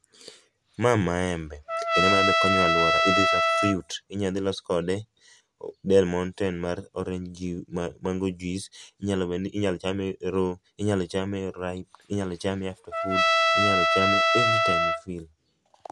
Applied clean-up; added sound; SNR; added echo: none; Trumpet; -4 dB; none.